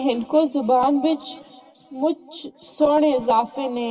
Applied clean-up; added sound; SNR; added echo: none; none; none; reverberation time 1.6 s.